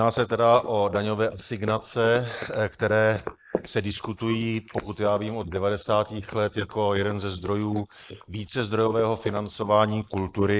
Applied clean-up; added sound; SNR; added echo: neural mask model Resemble Enhance denoiser.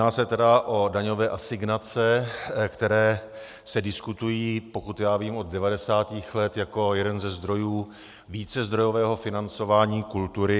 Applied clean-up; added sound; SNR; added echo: none; none; none; none.